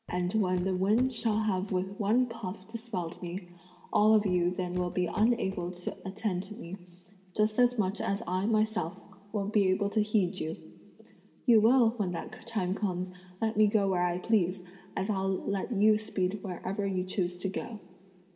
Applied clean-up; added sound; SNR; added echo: none; Walk, footsteps; 19 dB; reverberation time 2.2 s.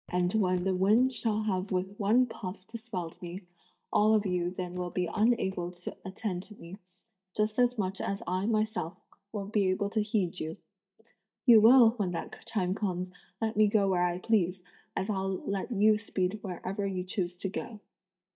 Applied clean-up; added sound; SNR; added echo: neural mask model DeepFilterNet 3.